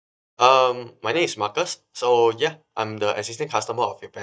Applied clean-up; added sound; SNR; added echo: neural mask model DeepFilterNet 3.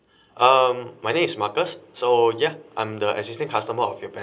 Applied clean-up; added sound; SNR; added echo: none; none; none; none.